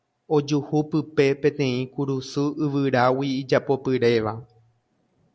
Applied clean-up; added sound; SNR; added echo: none; none; none; none.